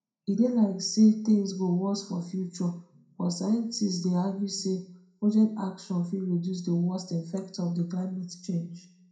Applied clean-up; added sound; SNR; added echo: none; none; none; reverberation time 0.5 s.